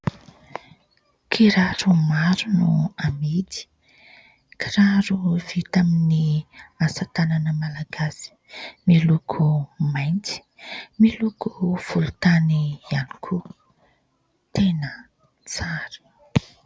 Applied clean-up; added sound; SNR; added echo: none; none; none; none.